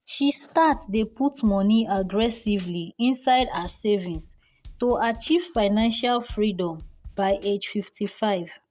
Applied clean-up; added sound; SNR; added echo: neural mask model DeepFilterNet 3.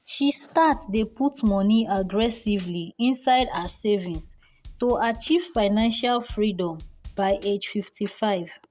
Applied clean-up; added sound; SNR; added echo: none; Drum kit; 18 dB; none.